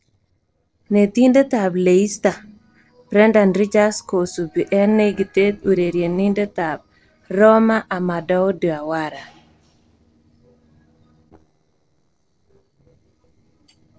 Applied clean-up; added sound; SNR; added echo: neural separator model SepFormer DNS4.